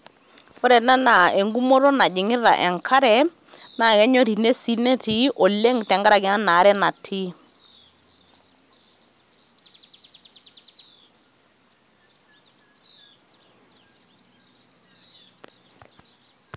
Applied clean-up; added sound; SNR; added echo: none; none; none; none.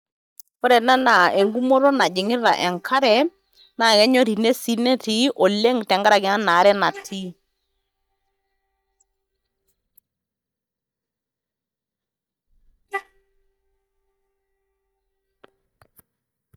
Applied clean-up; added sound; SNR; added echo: neural mask model DeepFilterNet 3.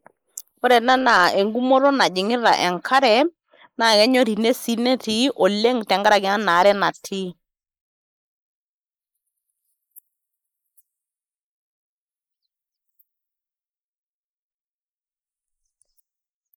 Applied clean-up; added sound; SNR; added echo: neural mask model Resemble Enhance denoiser.